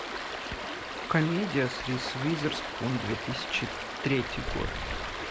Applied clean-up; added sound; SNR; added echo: none; Stream; 3 dB; none.